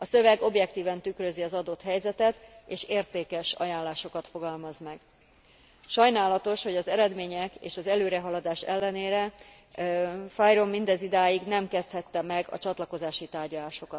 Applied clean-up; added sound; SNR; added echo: none; none; none; none.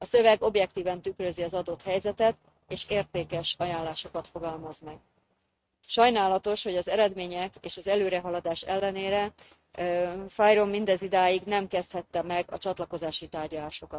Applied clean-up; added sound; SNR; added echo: neural mask model RNNoise.